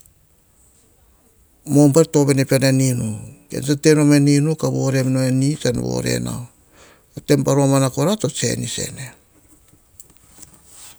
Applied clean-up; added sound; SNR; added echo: none; none; none; none.